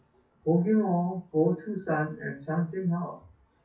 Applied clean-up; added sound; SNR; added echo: classical method WPE with log-MMSE.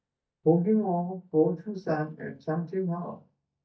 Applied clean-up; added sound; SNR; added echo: neural mask model DeepFilterNet 3.